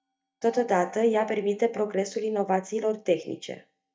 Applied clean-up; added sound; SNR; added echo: neural mask model DeepFilterNet 3.